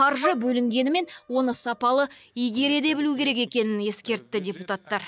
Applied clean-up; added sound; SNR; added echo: neural mask model DeepFilterNet 3.